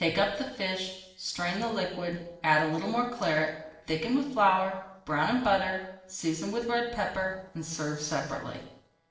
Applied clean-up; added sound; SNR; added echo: neural separator model SepFormer DNS4.